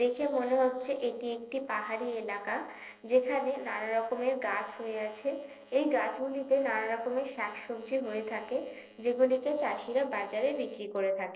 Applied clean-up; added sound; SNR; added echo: neural separator model SepFormer DNS4.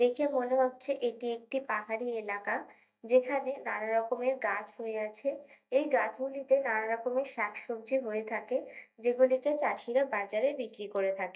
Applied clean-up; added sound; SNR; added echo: neural mask model DeepFilterNet 3.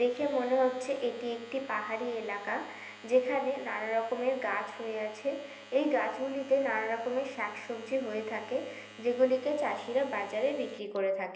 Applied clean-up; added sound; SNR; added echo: none; Domestic sounds, home sounds; 19 dB; reverberation time 0.8 s.